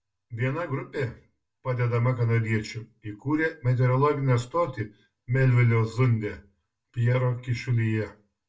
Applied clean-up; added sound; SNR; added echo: none; none; none; reverberation time 0.2 s.